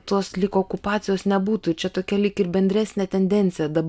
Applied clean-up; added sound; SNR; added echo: none; none; none; none.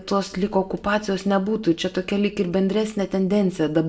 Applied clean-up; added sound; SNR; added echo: none; none; none; reverberation time 0.4 s.